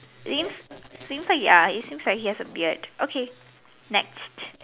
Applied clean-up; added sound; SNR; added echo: none; none; none; none.